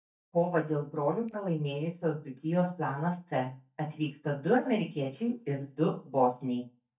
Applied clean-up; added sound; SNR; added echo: neural mask model DeepFilterNet 3.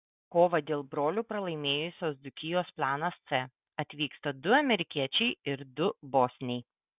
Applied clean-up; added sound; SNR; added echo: none; none; none; none.